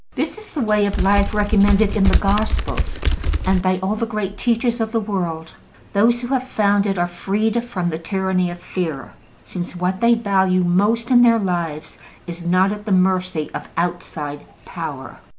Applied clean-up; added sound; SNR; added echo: none; Typing; -1 dB; none.